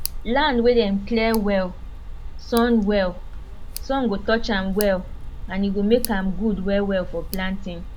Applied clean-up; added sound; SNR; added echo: none; Tick; 7 dB; none.